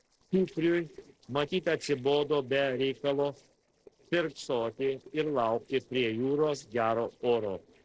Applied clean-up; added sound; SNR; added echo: neural separator model SepFormer DNS4.